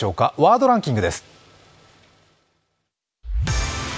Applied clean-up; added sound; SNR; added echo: none; none; none; none.